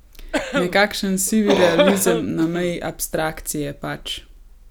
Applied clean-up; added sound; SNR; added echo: none; Cough; 2 dB; none.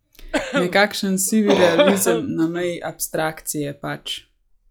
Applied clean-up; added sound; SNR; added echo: classical method log-MMSE.